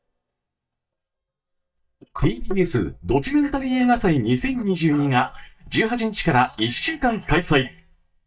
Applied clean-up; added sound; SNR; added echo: neural mask model DeepFilterNet 3.